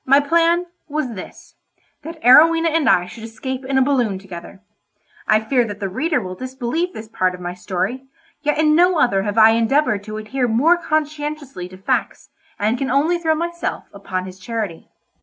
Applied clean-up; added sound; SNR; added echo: none; none; none; none.